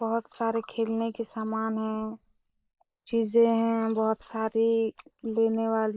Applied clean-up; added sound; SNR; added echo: neural mask model Resemble Enhance denoiser.